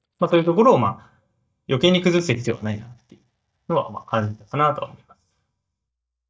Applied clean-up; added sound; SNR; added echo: neural mask model DeepFilterNet 3.